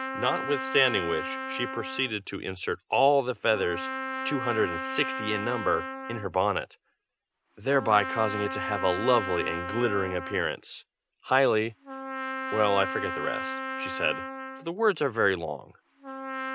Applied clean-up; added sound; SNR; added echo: none; Trumpet; 7 dB; none.